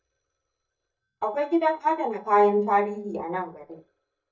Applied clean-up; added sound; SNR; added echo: neural mask model DeepFilterNet 3.